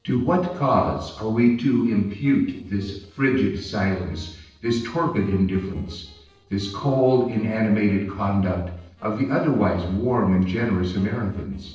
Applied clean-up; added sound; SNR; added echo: neural separator model SepFormer DNS4.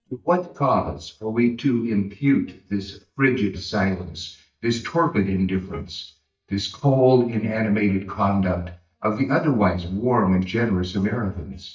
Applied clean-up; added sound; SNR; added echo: neural mask model DeepFilterNet 3.